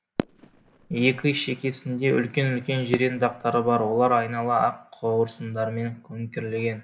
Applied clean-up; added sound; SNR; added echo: none; Fireworks; 11 dB; none.